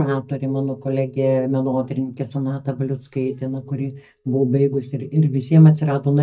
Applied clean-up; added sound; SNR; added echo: neural mask model DeepFilterNet 3.